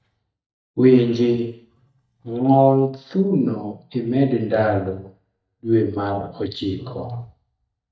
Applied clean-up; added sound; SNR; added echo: neural mask model DeepFilterNet 3.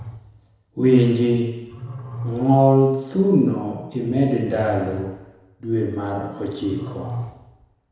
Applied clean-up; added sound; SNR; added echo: none; Growling; 15 dB; reverberation time 1.0 s.